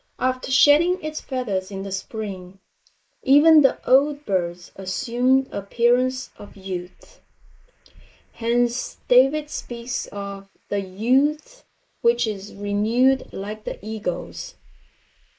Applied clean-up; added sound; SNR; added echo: neural mask model Resemble Enhance denoiser.